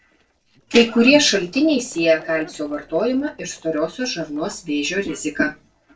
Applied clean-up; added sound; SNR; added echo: neural separator model SepFormer DNS4.